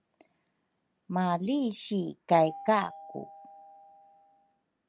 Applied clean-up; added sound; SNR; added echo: none; Doorbell; 14 dB; none.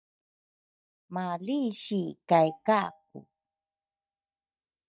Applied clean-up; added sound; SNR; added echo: neural mask model DeepFilterNet 3.